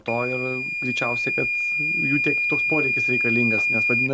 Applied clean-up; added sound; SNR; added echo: none; Microwave oven / Alarm; -4 dB; none.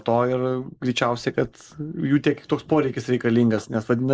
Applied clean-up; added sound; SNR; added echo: neural mask model Resemble Enhance denoiser.